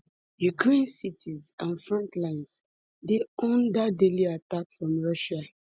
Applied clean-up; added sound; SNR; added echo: none; none; none; none.